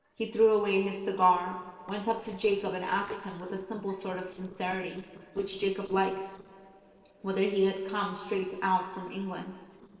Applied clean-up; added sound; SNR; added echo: neural separator model SepFormer DNS4.